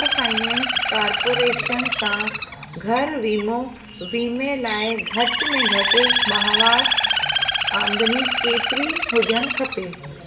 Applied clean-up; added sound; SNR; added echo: none; Bird; -3 dB; reverberation time 2.4 s.